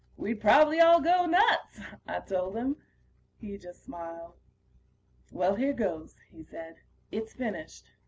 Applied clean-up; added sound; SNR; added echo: none; none; none; none.